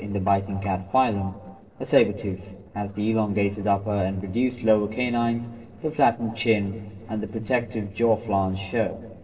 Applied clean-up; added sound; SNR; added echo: neural separator model SepFormer DNS4.